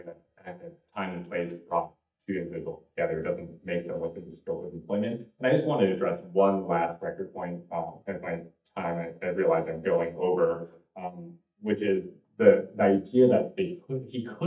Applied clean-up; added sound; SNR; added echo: neural mask model DeepFilterNet 3.